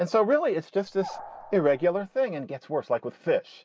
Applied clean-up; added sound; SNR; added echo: none; Animal; 17 dB; none.